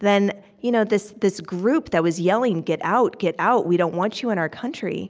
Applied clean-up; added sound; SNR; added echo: none; none; none; none.